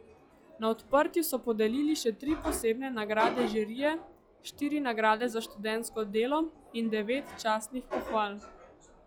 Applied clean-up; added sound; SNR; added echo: classical method log-MMSE.